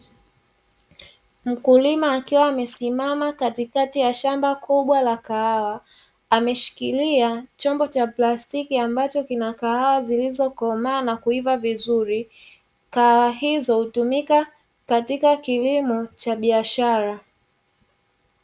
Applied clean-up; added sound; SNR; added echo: none; none; none; none.